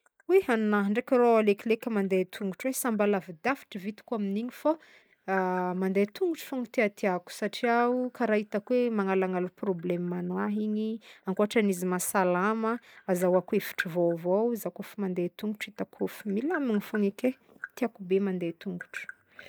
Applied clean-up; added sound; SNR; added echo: neural mask model DeepFilterNet 3.